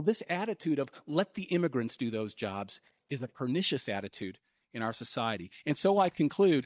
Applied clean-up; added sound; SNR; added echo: neural mask model DeepFilterNet 3.